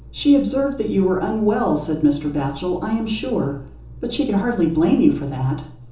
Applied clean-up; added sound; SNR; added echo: none; none; none; reverberation time 0.6 s.